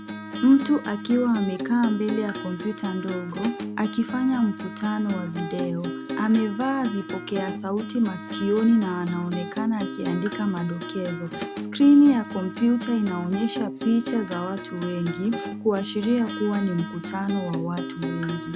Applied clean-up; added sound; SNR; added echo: none; Acoustic guitar; 8 dB; none.